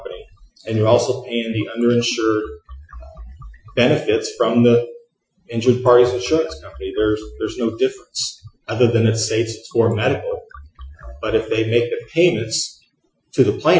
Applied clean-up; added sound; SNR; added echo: classical method Wiener filter.